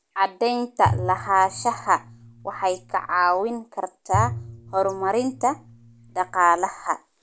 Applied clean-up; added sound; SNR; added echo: none; Bowed string instrument; 10 dB; none.